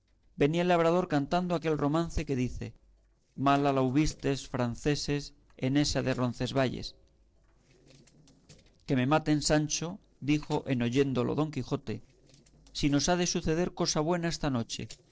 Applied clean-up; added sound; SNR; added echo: neural separator model SepFormer DNS4.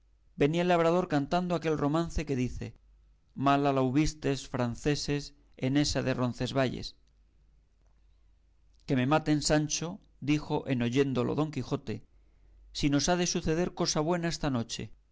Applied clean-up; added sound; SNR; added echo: none; none; none; none.